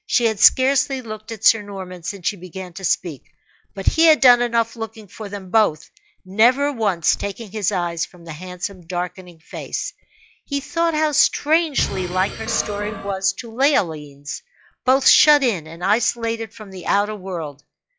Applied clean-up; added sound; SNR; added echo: classical method log-MMSE.